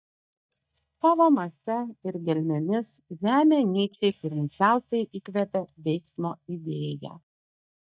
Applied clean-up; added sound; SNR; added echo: neural mask model DeepFilterNet 3.